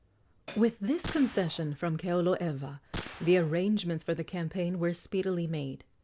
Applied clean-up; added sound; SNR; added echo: none; Gunshot, gunfire + Hi-hat; 14 dB; none.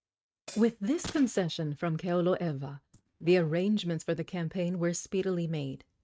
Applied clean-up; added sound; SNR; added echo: neural mask model RNNoise.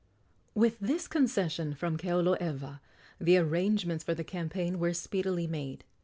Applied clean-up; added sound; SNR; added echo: none; none; none; none.